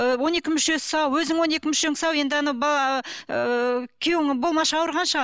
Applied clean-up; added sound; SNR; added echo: none; none; none; none.